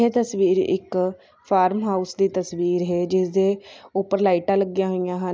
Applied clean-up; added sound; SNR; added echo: none; none; none; none.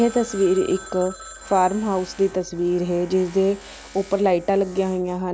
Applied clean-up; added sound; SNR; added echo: none; Tools + Telephone; 19 dB; none.